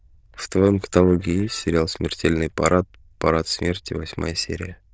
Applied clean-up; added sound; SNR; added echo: neural diffusion model UNIVERSE++.